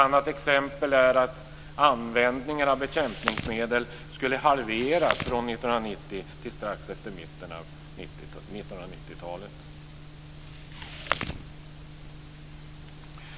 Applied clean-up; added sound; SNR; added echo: none; Chewing, mastication; 7 dB; none.